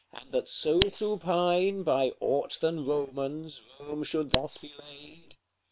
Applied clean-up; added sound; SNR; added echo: neural separator model SepFormer WHAM!.